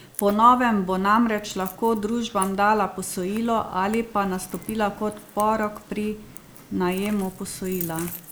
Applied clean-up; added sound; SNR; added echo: neural mask model Resemble Enhance denoiser.